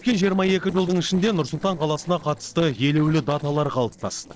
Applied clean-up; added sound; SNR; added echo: neural separator model SepFormer DNS4.